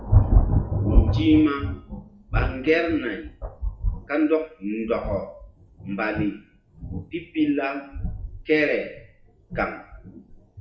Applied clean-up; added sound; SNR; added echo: classical method WPE with log-MMSE.